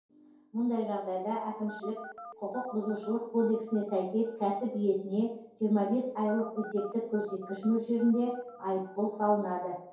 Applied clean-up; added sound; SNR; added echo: none; Telephone; 18 dB; reverberation time 2.4 s.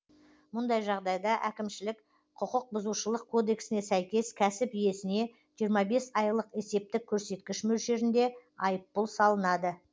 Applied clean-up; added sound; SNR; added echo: none; none; none; none.